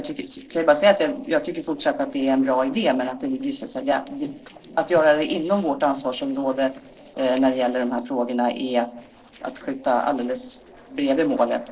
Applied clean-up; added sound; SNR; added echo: neural separator model SepFormer DNS4.